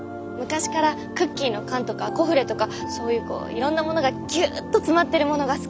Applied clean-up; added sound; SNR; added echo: none; none; none; none.